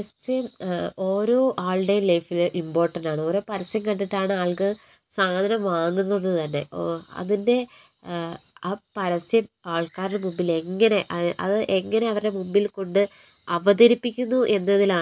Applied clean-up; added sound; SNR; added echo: none; none; none; none.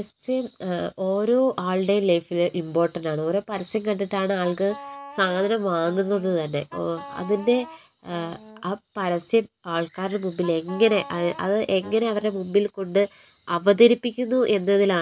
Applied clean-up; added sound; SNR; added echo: none; Wind instrument, woodwind instrument; 18 dB; none.